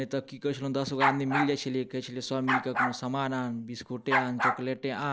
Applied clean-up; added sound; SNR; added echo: none; Bark; 2 dB; none.